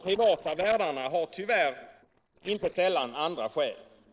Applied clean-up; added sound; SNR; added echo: neural separator model SepFormer DNS4.